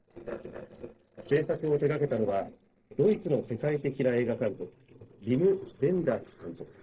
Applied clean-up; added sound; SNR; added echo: neural separator model SepFormer DNS4.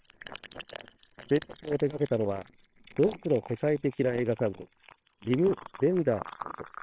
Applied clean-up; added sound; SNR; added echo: neural separator model SepFormer WHAMR!.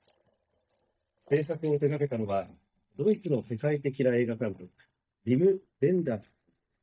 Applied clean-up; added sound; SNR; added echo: neural mask model DeepFilterNet 3.